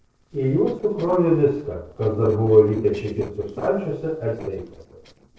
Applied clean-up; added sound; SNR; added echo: neural separator model SepFormer DNS4.